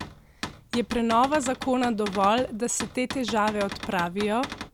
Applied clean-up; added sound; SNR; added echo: none; Cupboard open or close / Door; 11 dB; none.